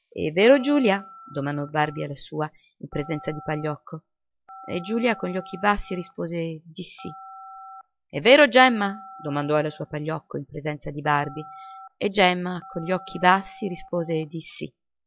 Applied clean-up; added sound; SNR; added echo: classical method log-MMSE.